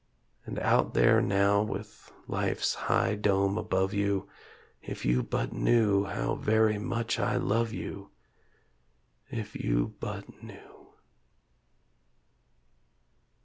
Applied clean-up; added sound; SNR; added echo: none; none; none; none.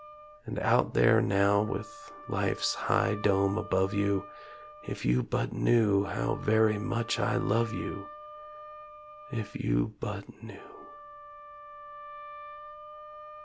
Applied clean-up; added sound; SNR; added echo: none; Wind instrument, woodwind instrument; 16 dB; none.